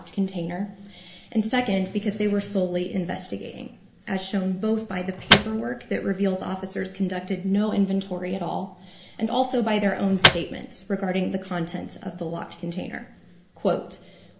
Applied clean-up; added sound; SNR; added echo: none; Microwave oven; -2 dB; reverberation time 1.3 s.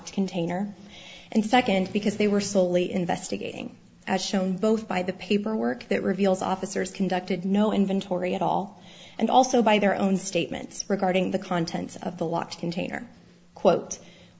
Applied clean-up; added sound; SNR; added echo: none; none; none; none.